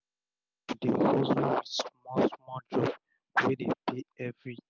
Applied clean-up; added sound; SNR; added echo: none; none; none; none.